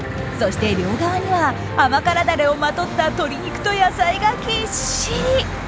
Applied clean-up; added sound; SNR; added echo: none; Church bell / Traffic noise, roadway noise; 8 dB; none.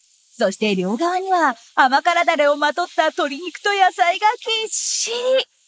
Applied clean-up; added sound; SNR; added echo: neural mask model Resemble Enhance denoiser.